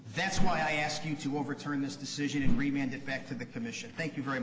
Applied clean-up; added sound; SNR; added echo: none; Whoosh, swoosh, swish; 0 dB; none.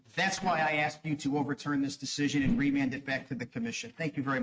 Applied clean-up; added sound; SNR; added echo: neural mask model RNNoise.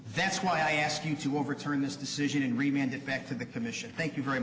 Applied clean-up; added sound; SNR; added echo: none; none; none; none.